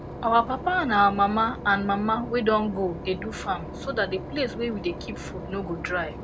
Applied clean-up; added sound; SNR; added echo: none; Engine / Boat, Water vehicle; 10 dB; none.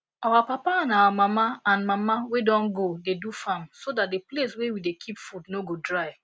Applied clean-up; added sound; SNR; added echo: none; none; none; none.